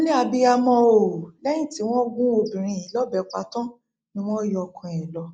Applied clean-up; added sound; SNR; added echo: neural mask model Resemble Enhance denoiser.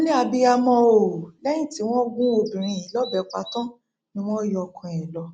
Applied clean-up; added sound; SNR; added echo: none; Bird vocalization, bird call, bird song; 19 dB; none.